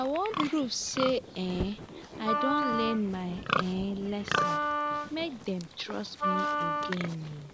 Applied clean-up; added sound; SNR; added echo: none; Livestock, farm animals, working animals + Wind instrument, woodwind instrument; 0 dB; none.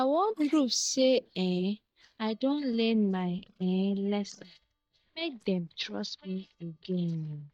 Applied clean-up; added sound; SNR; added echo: neural mask model DeepFilterNet 3.